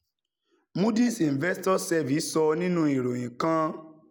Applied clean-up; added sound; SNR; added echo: none; none; none; none.